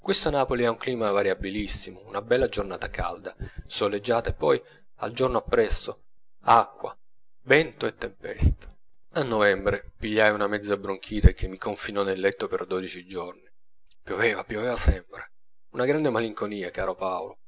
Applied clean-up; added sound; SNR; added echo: none; none; none; none.